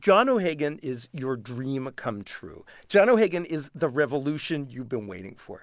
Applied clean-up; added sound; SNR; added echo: none; none; none; none.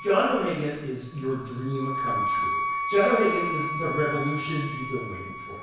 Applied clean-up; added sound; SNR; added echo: none; Wind instrument, woodwind instrument; 4 dB; reverberation time 1.1 s.